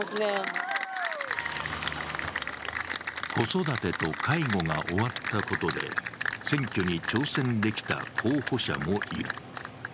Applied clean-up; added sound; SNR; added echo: none; Applause / Cheering; 3 dB; none.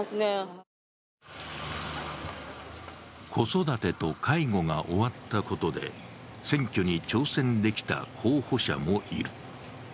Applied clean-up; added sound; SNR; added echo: none; none; none; none.